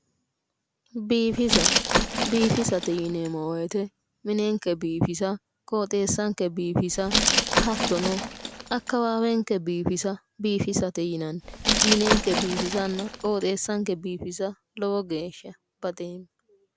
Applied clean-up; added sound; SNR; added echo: none; Glass; 0 dB; none.